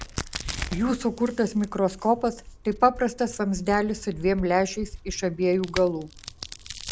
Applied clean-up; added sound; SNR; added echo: none; Crack; 12 dB; none.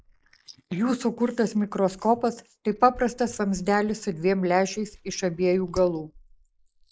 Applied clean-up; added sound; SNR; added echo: neural mask model Resemble Enhance denoiser.